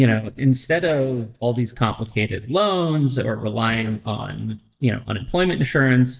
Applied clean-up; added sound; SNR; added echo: neural mask model DeepFilterNet 3.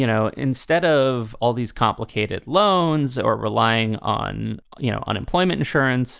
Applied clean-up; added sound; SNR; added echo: none; none; none; none.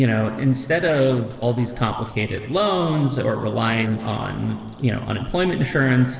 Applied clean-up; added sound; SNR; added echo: neural separator model SepFormer DNS4.